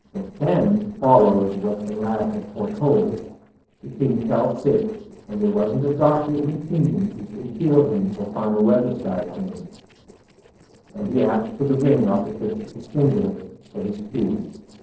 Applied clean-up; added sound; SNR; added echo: neural separator model SepFormer DNS4.